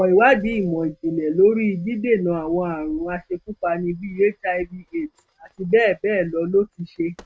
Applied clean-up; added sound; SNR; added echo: neural mask model RNNoise.